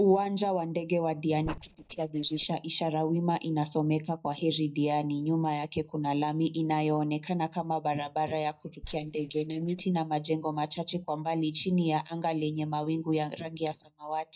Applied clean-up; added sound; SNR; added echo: neural mask model DeepFilterNet 3.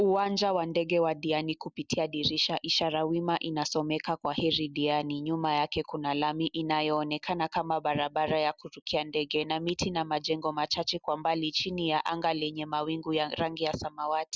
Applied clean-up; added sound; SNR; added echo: none; none; none; none.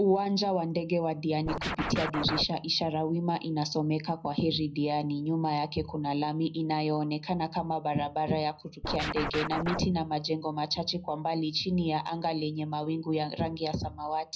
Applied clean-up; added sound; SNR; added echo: none; Scratching (performance technique); 4 dB; reverberation time 0.4 s.